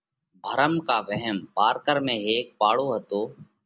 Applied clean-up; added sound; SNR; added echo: none; none; none; none.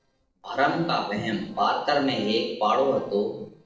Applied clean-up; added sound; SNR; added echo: neural separator model SepFormer DNS4.